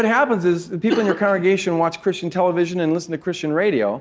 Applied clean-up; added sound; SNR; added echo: none; none; none; none.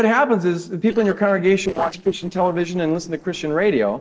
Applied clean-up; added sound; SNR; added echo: neural separator model SepFormer DNS4.